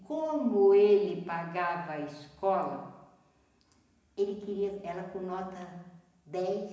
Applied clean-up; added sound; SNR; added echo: none; none; none; reverberation time 1.0 s.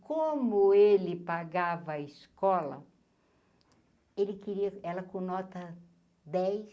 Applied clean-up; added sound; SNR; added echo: none; none; none; none.